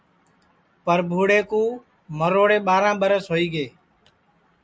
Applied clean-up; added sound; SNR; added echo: none; none; none; none.